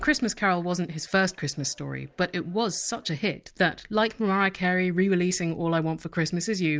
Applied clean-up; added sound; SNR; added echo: none; none; none; none.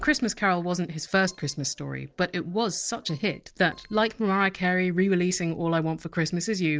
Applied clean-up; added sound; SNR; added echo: neural separator model SepFormer DNS4.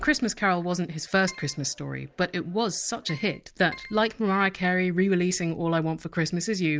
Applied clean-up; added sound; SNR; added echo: none; Keyboard (musical); 16 dB; none.